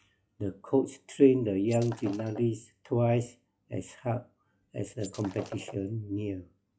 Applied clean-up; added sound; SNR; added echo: classical method log-MMSE.